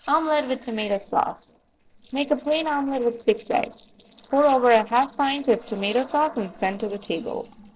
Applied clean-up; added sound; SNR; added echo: neural separator model SepFormer DNS4.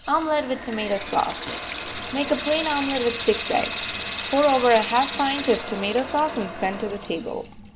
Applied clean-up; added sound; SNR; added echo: none; Sink (filling or washing) / Water tap, faucet; 8 dB; none.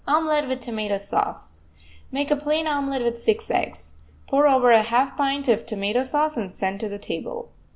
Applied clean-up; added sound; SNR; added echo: none; none; none; none.